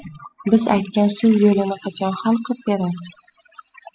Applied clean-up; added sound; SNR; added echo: classical method spectral subtraction.